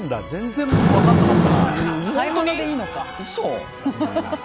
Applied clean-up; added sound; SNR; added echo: none; Fire; -3 dB; none.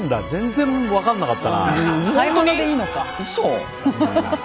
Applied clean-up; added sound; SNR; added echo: none; none; none; none.